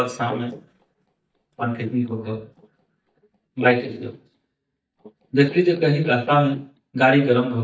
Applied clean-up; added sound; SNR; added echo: neural mask model DeepFilterNet 3.